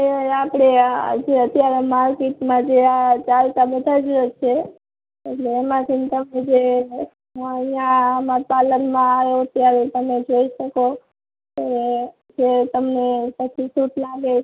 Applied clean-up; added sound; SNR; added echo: none; none; none; none.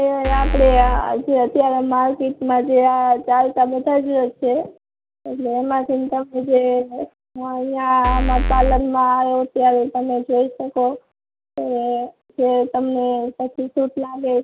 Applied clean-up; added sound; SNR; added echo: none; Bass drum / Keyboard (musical); 0 dB; none.